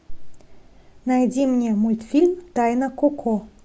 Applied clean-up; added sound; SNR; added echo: none; none; none; none.